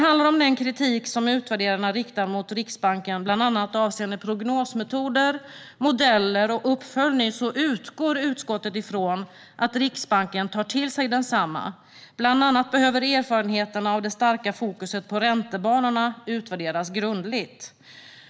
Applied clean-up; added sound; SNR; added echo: none; none; none; none.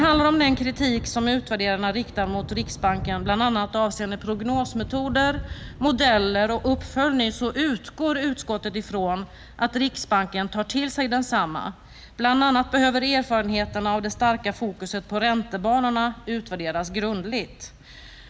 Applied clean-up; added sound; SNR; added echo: none; Thunder / Rain; 15 dB; none.